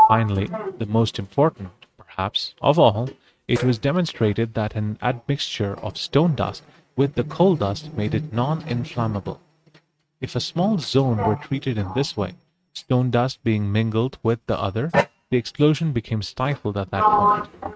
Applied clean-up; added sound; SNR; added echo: neural mask model RNNoise.